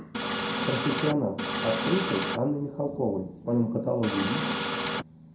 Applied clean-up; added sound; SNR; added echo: none; Printer; 0 dB; reverberation time 0.4 s.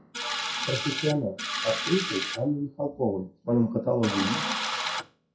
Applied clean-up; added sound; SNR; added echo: classical method WPE with log-MMSE.